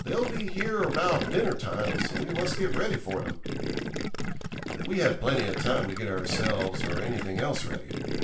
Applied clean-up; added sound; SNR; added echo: none; Gurgling; 4 dB; reverberation time 0.3 s.